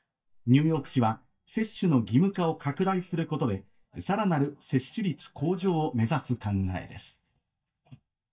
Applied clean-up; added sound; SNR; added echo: neural mask model DeepFilterNet 3.